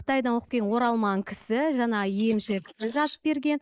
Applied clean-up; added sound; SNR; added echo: neural mask model Resemble Enhance denoiser.